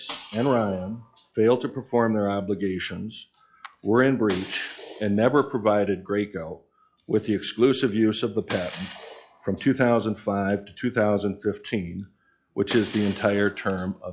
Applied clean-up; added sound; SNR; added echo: classical method log-MMSE.